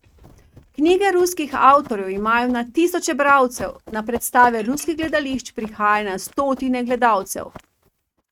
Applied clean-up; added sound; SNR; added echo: neural mask model RNNoise.